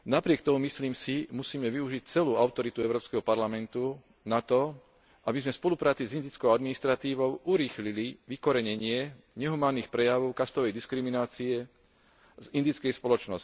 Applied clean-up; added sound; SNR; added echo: none; none; none; none.